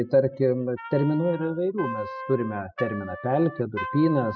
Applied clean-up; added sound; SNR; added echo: classical method spectral subtraction.